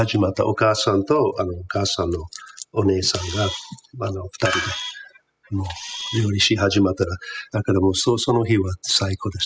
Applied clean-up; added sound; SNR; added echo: classical method spectral subtraction.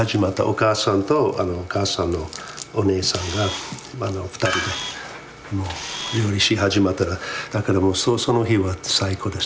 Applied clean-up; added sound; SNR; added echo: none; Camera; 10 dB; none.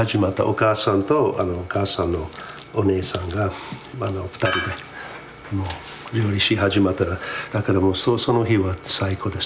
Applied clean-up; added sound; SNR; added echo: none; none; none; none.